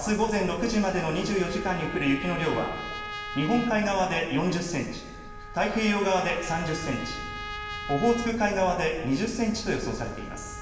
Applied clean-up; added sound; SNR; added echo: none; Trumpet; 13 dB; reverberation time 1.4 s.